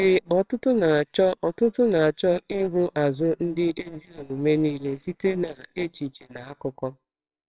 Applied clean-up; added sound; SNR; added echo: neural separator model SepFormer WHAMR!.